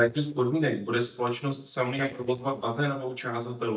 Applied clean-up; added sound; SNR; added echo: neural mask model DeepFilterNet 3.